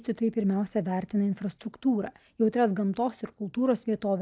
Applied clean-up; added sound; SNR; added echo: none; none; none; none.